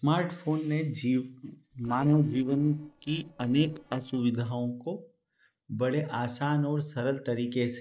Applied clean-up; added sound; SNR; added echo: neural separator model SepFormer DNS4.